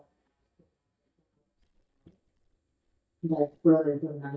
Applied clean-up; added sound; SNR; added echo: neural mask model DeepFilterNet 3.